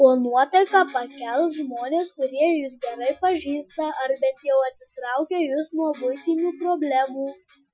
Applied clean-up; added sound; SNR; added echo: classical method Wiener filter.